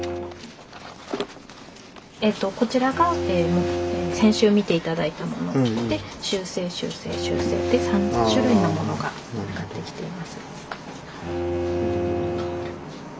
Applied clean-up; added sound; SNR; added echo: none; Bowed string instrument; 5 dB; none.